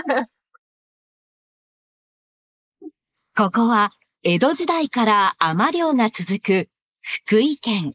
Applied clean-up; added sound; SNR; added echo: neural mask model Resemble Enhance denoiser.